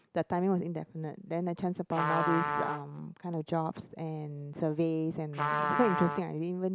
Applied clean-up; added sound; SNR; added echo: none; Trumpet; 4 dB; none.